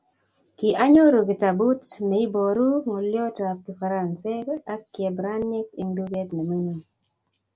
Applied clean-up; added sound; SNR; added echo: none; none; none; none.